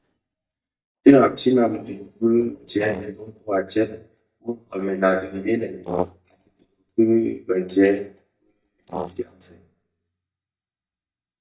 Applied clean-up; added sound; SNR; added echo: neural mask model DeepFilterNet 3.